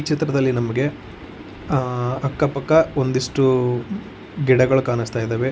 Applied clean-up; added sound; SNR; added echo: none; none; none; none.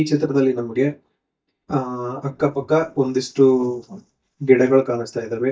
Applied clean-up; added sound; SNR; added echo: neural mask model DeepFilterNet 3.